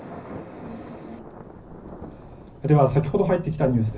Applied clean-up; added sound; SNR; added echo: none; Thunder; 15 dB; reverberation time 0.4 s.